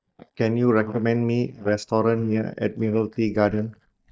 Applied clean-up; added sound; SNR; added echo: neural mask model DeepFilterNet 3.